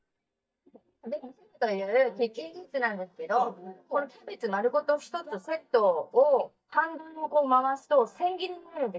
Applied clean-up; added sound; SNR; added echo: neural mask model DeepFilterNet 3.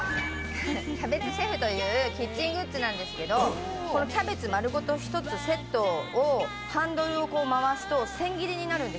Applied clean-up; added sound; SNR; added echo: none; none; none; none.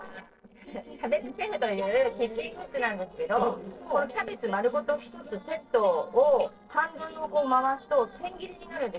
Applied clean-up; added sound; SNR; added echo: neural separator model SepFormer DNS4.